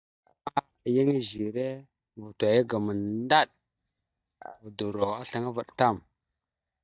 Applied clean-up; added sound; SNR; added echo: neural mask model DeepFilterNet 3.